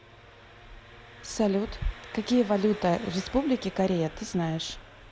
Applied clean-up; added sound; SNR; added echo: none; Engine; 18 dB; none.